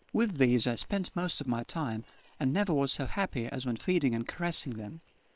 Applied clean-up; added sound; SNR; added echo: neural separator model SepFormer WHAM!.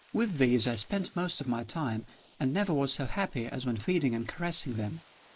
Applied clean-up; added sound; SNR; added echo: neural mask model Resemble Enhance denoiser.